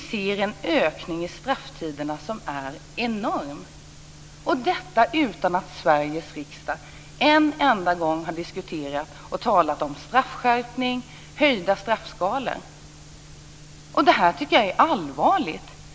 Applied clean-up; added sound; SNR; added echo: none; none; none; none.